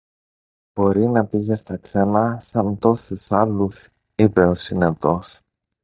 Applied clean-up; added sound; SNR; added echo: neural mask model DeepFilterNet 3.